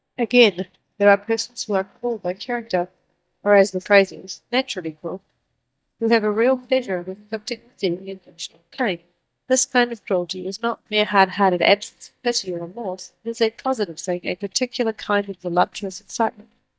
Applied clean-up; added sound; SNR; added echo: neural mask model DeepFilterNet 3.